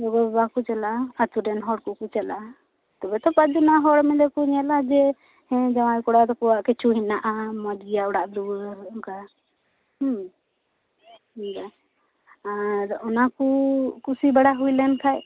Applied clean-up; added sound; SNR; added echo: none; none; none; none.